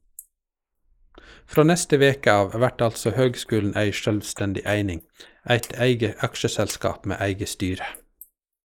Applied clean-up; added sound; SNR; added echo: neural mask model Resemble Enhance denoiser.